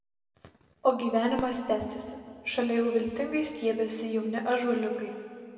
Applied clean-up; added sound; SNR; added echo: none; Fireworks; 19 dB; reverberation time 2.2 s.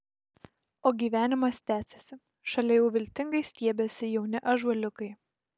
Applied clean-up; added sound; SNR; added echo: none; none; none; none.